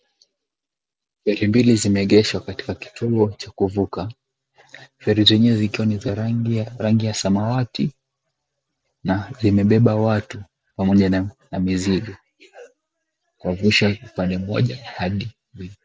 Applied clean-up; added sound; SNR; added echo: none; none; none; none.